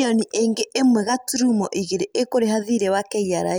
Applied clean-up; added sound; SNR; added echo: none; none; none; none.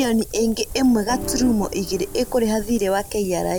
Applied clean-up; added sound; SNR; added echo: none; Wind + Organ; 12 dB; none.